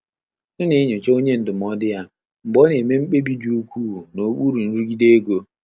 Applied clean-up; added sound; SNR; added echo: none; none; none; none.